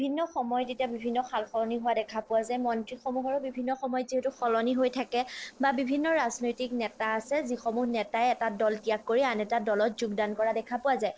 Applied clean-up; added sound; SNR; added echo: neural separator model SepFormer DNS4.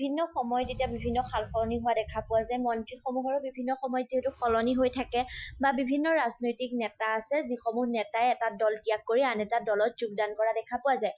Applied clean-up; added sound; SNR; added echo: classical method Wiener filter.